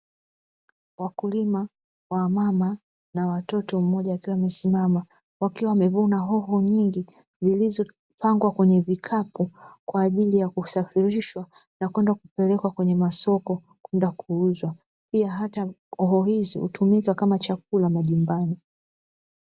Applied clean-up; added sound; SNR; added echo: none; none; none; none.